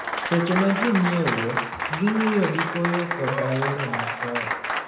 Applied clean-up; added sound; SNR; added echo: none; Applause; 3 dB; reverberation time 0.7 s.